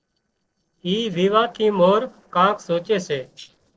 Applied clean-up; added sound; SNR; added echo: neural separator model SepFormer DNS4.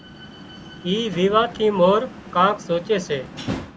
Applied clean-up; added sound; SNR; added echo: none; Slam; 14 dB; none.